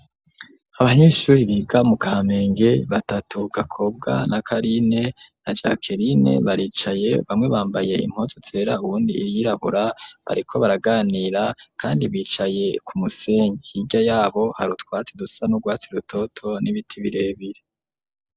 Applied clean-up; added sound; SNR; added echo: none; none; none; none.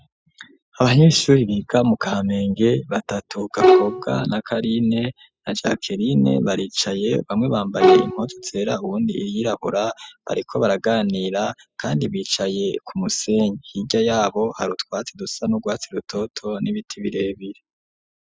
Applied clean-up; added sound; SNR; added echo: classical method spectral subtraction.